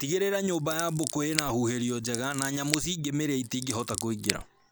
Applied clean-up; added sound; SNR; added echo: none; Scissors; 8 dB; none.